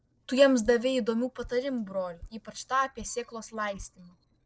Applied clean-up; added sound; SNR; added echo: neural separator model SepFormer DNS4.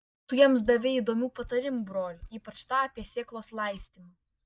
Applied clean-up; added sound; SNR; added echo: neural mask model DeepFilterNet 3.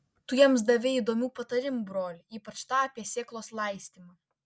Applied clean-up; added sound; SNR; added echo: none; none; none; none.